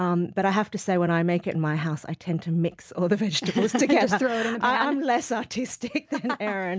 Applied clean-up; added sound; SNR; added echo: none; none; none; none.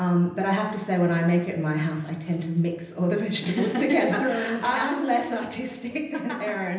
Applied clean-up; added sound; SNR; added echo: none; Rattle (instrument); 18 dB; reverberation time 0.9 s.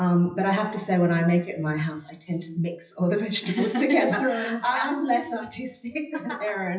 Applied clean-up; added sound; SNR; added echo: classical method WPE with log-MMSE.